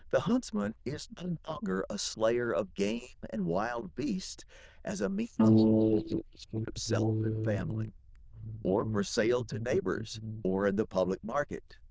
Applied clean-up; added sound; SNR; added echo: neural diffusion model UNIVERSE++.